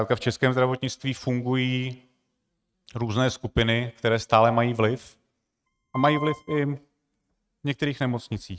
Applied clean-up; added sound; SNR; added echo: neural mask model RNNoise.